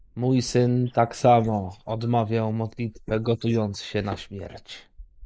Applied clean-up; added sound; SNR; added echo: neural mask model Resemble Enhance denoiser.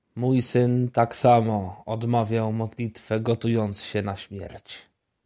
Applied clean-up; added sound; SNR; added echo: none; none; none; none.